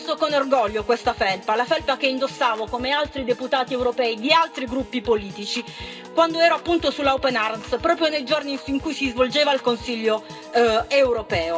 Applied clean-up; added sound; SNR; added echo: none; Piano / Organ; 17 dB; reverberation time 0.2 s.